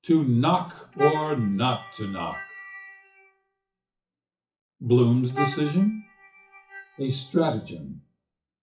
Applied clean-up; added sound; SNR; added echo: classical method WPE with log-MMSE.